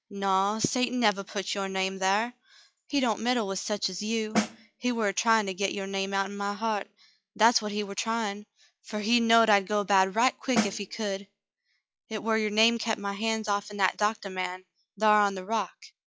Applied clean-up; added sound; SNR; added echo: classical method log-MMSE.